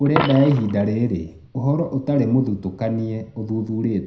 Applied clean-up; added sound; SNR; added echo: none; Coin (dropping); 12 dB; reverberation time 0.5 s.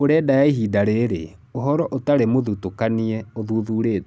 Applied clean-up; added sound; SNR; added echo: none; none; none; none.